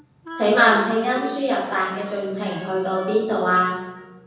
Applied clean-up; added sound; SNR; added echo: none; Wind instrument, woodwind instrument; 18 dB; reverberation time 1.1 s.